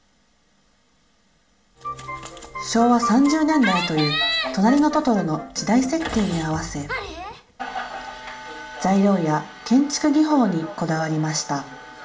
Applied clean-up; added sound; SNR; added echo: none; none; none; reverberation time 0.4 s.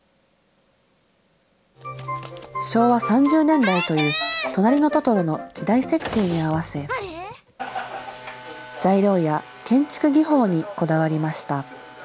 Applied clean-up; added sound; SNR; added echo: none; none; none; none.